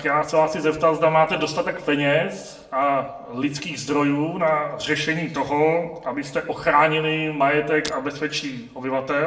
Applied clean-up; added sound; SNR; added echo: neural separator model SepFormer DNS4.